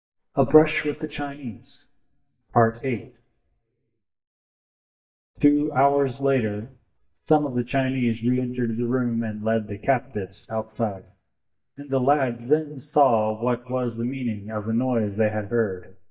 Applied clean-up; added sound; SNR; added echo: neural mask model DeepFilterNet 3.